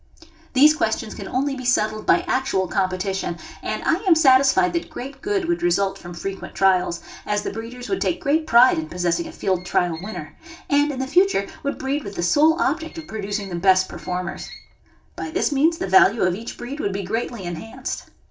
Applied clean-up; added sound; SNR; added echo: none; Squeak; 20 dB; reverberation time 0.2 s.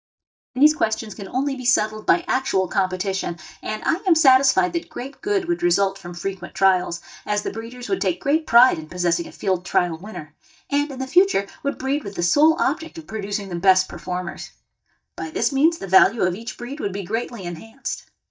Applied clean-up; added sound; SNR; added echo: neural mask model DeepFilterNet 3.